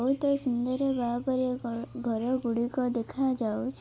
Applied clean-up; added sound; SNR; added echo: none; none; none; none.